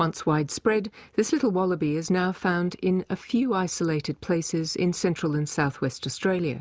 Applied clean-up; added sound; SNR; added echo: none; none; none; none.